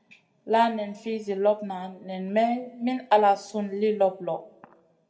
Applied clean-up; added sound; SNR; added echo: none; none; none; reverberation time 0.7 s.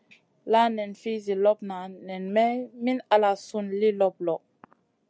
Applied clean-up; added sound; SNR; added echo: none; none; none; none.